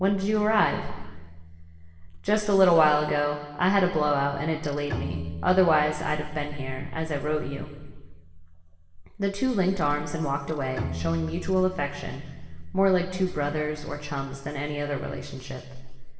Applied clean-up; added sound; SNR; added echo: none; Bowed string instrument; 15 dB; reverberation time 1.4 s.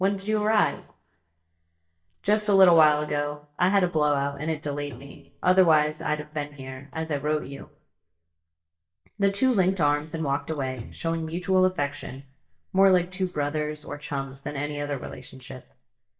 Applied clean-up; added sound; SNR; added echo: neural mask model DeepFilterNet 3.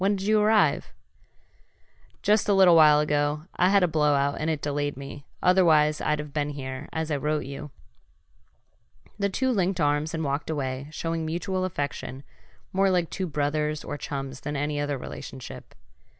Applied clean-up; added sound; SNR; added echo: none; none; none; none.